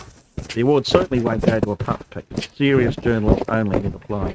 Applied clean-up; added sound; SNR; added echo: neural mask model RNNoise.